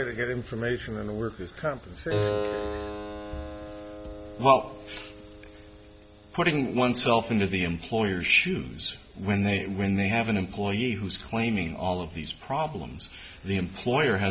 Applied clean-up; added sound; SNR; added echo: none; Keyboard (musical); 12 dB; none.